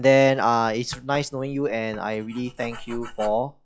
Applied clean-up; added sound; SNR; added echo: classical method log-MMSE.